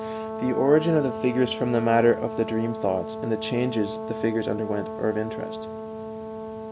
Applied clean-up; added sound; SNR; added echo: none; Brass instrument; 7 dB; none.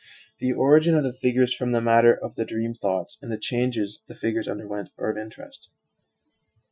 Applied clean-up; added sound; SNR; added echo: classical method Wiener filter.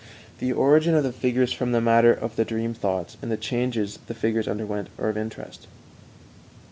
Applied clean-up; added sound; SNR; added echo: none; none; none; none.